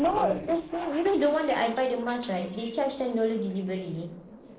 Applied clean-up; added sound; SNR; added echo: neural separator model SepFormer DNS4.